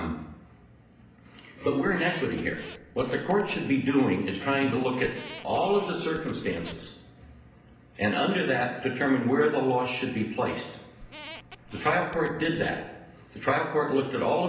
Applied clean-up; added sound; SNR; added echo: none; Squeak; 17 dB; reverberation time 0.8 s.